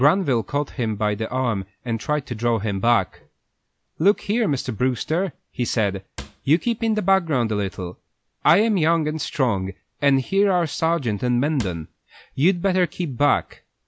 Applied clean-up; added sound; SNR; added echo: none; Cupboard open or close / Drawer open or close; 18 dB; none.